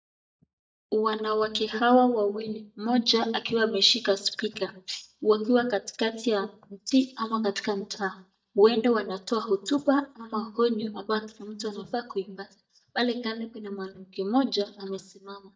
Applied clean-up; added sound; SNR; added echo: neural mask model DeepFilterNet 3.